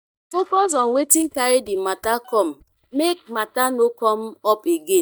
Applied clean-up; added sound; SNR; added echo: neural mask model DeepFilterNet 3.